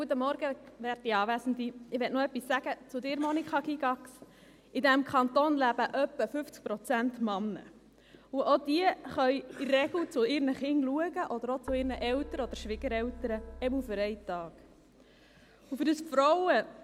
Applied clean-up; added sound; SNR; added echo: none; Keyboard (musical); 15 dB; none.